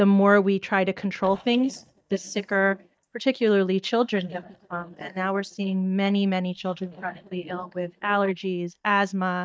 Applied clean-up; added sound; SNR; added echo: neural mask model DeepFilterNet 3.